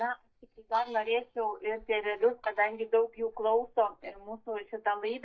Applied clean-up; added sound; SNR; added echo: neural mask model DeepFilterNet 3.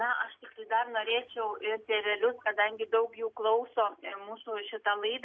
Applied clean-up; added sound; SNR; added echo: none; none; none; none.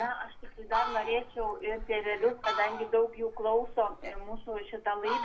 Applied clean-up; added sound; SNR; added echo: none; Fowl; 7 dB; reverberation time 0.5 s.